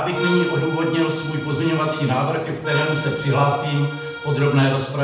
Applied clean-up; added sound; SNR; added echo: none; Accordion; 7 dB; reverberation time 0.9 s.